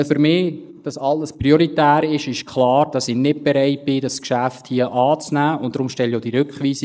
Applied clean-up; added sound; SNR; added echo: neural mask model Resemble Enhance denoiser.